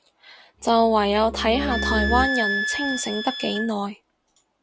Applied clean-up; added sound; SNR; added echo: none; Wind instrument, woodwind instrument + Bowed string instrument; 4 dB; none.